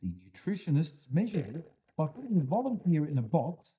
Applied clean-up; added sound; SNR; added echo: neural mask model DeepFilterNet 3.